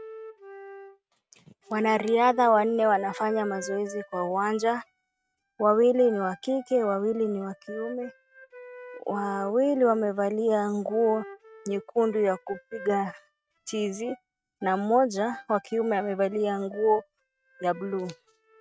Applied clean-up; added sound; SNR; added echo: neural mask model RNNoise.